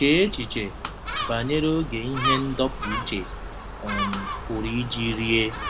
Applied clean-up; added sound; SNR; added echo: none; Shatter + Gull, seagull; 5 dB; none.